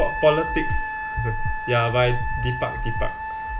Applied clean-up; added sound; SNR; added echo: none; Breathing + Wind instrument, woodwind instrument; 2 dB; none.